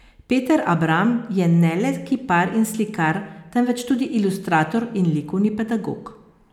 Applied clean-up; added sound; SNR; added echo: none; none; none; none.